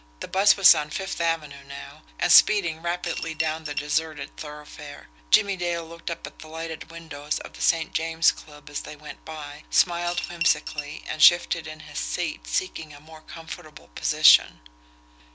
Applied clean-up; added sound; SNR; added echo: none; Coin (dropping) / Glass; 6 dB; none.